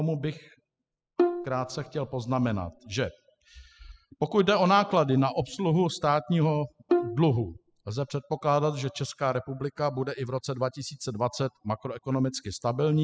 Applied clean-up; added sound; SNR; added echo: classical method spectral subtraction.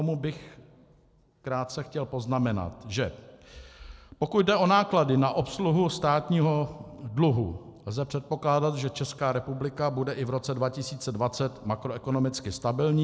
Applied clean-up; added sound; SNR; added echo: none; none; none; none.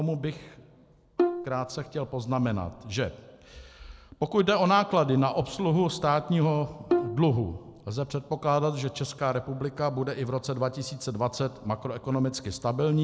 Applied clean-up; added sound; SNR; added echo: none; Bowed string instrument; 5 dB; none.